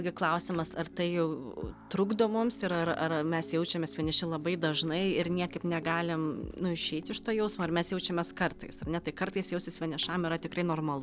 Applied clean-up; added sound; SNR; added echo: none; none; none; none.